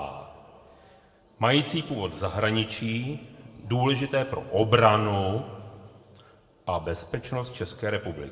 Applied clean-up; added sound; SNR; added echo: none; none; none; reverberation time 1.3 s.